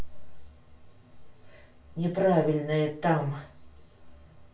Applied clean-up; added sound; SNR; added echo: none; none; none; reverberation time 0.4 s.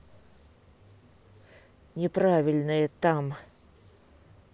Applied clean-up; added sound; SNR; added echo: none; none; none; none.